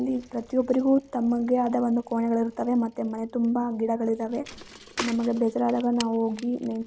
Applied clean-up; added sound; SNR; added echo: none; Bicycle; 18 dB; none.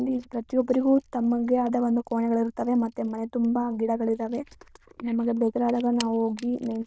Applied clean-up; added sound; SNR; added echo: neural diffusion model UNIVERSE++.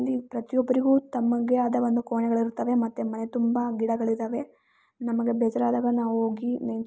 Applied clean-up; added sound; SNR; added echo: none; none; none; none.